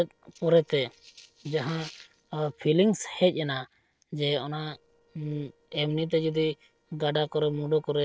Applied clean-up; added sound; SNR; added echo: neural separator model SepFormer DNS4.